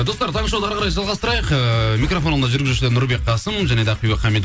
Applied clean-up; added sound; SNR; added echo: none; none; none; none.